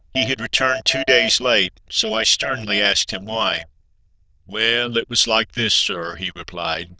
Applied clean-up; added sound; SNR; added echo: neural diffusion model UNIVERSE++.